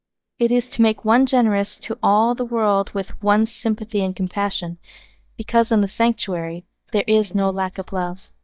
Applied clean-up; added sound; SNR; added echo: neural mask model DeepFilterNet 3.